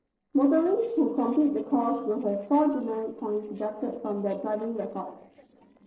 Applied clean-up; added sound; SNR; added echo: neural separator model SepFormer DNS4.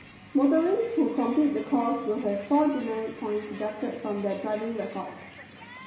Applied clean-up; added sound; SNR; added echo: none; Crowd; 20 dB; reverberation time 0.7 s.